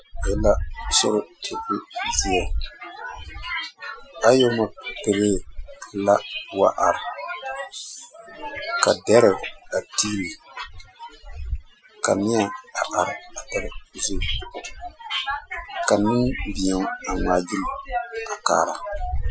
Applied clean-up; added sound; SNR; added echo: classical method Wiener filter.